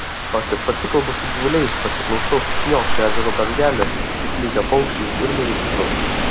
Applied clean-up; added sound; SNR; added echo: none; Rain / Thunderstorm; -2 dB; none.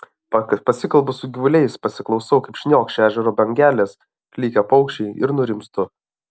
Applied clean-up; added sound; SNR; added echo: none; none; none; none.